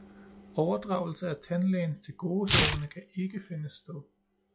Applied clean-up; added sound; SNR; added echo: classical method log-MMSE.